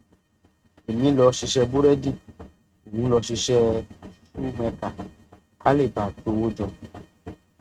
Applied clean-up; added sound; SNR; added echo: neural mask model RNNoise.